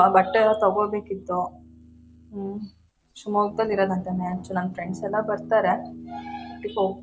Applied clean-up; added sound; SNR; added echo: none; Guitar; 17 dB; none.